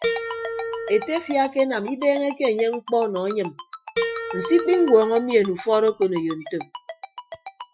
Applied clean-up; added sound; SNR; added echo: classical method Wiener filter.